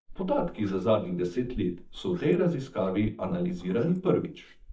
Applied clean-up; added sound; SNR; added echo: neural mask model DeepFilterNet 3.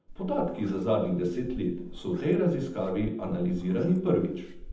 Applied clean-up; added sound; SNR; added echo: none; Meow; 15 dB; reverberation time 0.8 s.